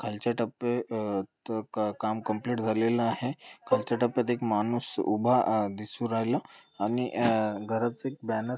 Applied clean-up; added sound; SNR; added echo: none; Bowed string instrument; 3 dB; none.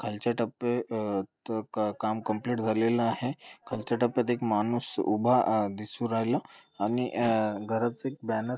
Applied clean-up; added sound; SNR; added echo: neural separator model SepFormer DNS4.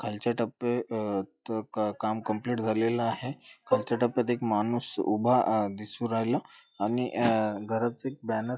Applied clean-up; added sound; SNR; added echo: classical method log-MMSE.